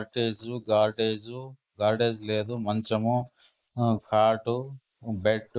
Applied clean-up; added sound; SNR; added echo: neural mask model Resemble Enhance denoiser.